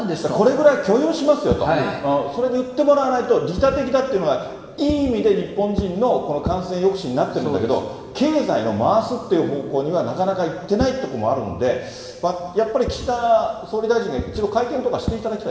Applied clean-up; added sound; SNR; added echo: none; Fireworks; 15 dB; reverberation time 1.9 s.